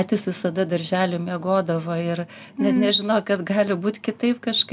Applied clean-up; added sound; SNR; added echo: none; none; none; none.